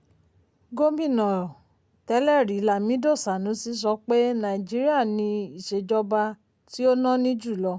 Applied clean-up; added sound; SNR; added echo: none; none; none; none.